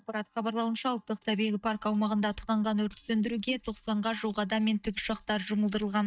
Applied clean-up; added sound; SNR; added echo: neural mask model DeepFilterNet 3.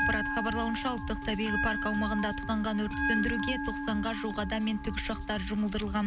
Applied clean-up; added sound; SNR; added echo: none; Bell; 3 dB; none.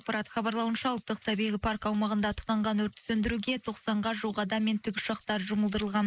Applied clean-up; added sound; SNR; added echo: neural mask model Resemble Enhance denoiser.